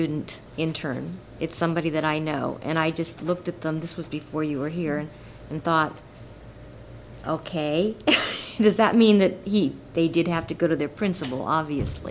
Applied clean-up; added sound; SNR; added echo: none; none; none; none.